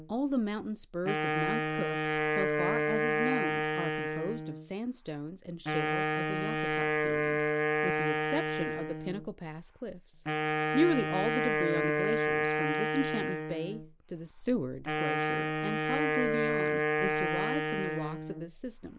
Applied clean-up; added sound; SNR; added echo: none; Wind instrument, woodwind instrument; -4 dB; none.